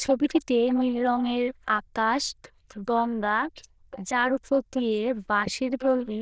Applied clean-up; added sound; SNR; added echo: neural diffusion model UNIVERSE++.